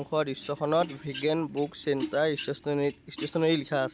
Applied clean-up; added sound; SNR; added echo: none; none; none; none.